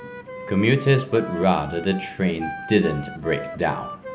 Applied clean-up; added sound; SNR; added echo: none; Wind instrument, woodwind instrument; 13 dB; none.